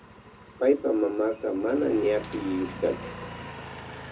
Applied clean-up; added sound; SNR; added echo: none; Engine; 13 dB; reverberation time 0.2 s.